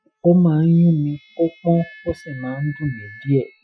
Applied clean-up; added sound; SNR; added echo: classical method Wiener filter.